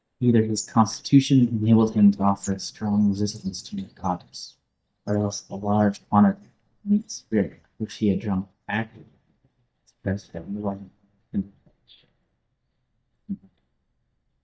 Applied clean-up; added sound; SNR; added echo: neural mask model DeepFilterNet 3.